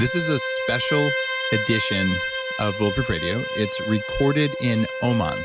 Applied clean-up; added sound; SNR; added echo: none; Bowed string instrument; 3 dB; none.